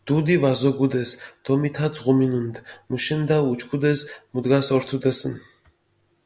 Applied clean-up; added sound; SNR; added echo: none; none; none; none.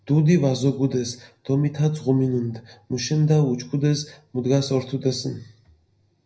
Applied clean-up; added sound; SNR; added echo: none; none; none; reverberation time 0.4 s.